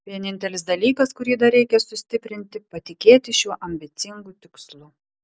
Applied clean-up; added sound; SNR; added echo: none; none; none; none.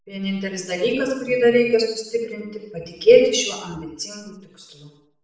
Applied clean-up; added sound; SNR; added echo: none; none; none; reverberation time 0.7 s.